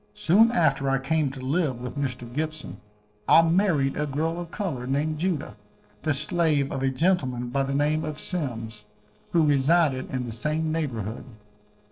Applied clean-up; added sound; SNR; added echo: neural separator model SepFormer DNS4.